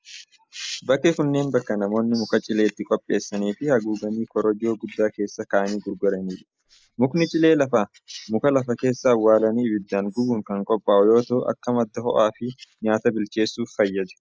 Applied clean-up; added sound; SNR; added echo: neural mask model Resemble Enhance denoiser.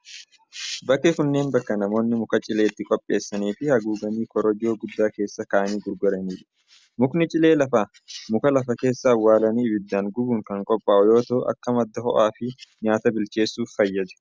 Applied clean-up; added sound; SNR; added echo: none; none; none; none.